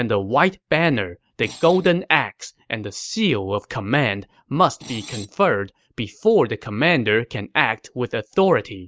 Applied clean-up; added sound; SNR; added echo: neural mask model RNNoise.